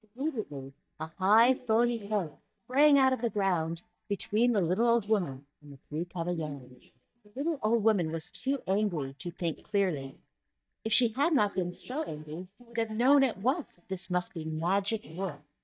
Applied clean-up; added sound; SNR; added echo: neural mask model DeepFilterNet 3.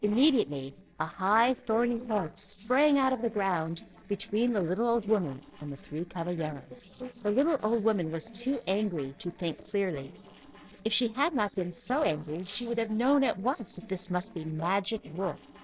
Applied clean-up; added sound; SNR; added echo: neural separator model SepFormer DNS4.